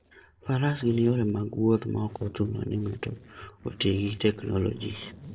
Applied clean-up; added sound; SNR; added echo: neural separator model SepFormer DNS4.